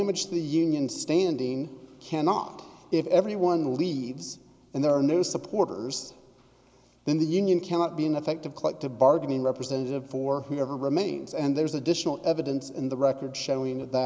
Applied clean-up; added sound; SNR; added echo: none; none; none; none.